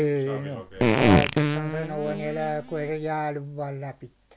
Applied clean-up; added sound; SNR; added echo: none; Fart; -5 dB; none.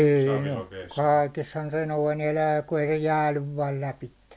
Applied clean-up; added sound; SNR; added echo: none; none; none; none.